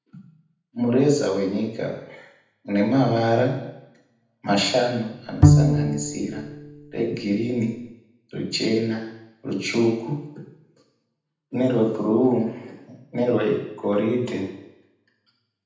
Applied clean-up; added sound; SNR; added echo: none; Bowed string instrument; -3 dB; reverberation time 0.8 s.